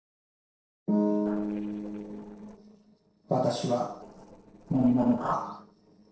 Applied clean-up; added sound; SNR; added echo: neural separator model SepFormer DNS4.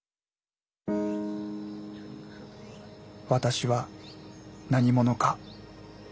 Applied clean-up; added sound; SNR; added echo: none; none; none; none.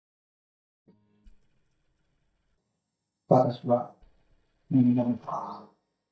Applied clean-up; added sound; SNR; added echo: neural mask model DeepFilterNet 3.